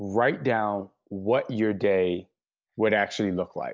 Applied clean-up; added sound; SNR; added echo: none; none; none; none.